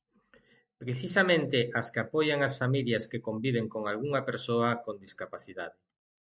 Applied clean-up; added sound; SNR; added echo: none; none; none; none.